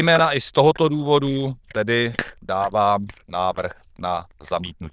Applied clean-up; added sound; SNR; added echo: neural diffusion model UNIVERSE++.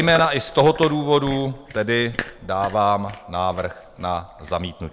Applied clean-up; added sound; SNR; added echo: none; Chewing, mastication; 14 dB; none.